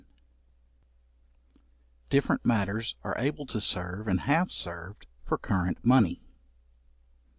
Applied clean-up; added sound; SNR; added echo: none; none; none; none.